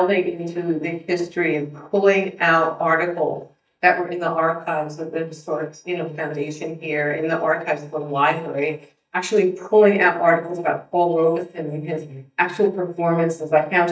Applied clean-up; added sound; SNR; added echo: neural mask model DeepFilterNet 3.